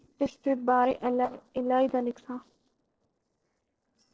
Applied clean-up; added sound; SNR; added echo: neural separator model SepFormer DNS4.